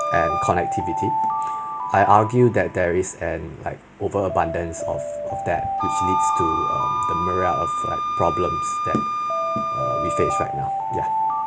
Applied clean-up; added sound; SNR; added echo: none; Alarm + Wind instrument, woodwind instrument; 0 dB; none.